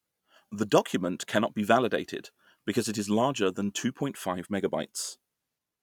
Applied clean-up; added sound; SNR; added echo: none; none; none; none.